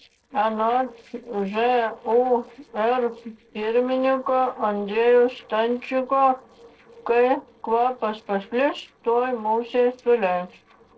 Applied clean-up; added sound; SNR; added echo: neural separator model SepFormer DNS4.